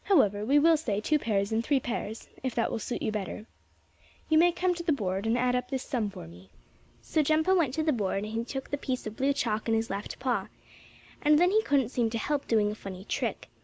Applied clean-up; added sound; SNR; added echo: none; none; none; none.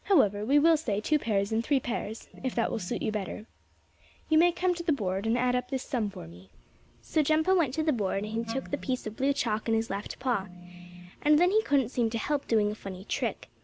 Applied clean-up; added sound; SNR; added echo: none; Organ + Wind instrument, woodwind instrument; 14 dB; none.